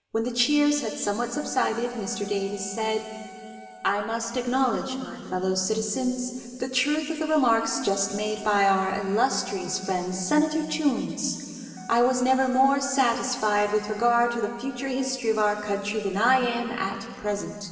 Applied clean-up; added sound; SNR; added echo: none; Wind instrument, woodwind instrument; 20 dB; reverberation time 2.7 s.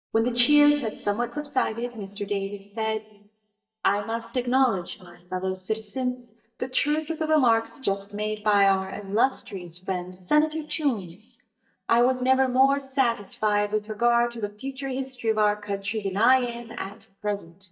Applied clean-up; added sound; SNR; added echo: neural mask model DeepFilterNet 3.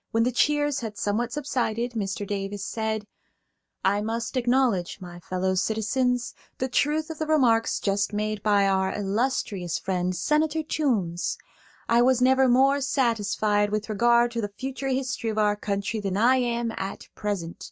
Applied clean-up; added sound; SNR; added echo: none; none; none; none.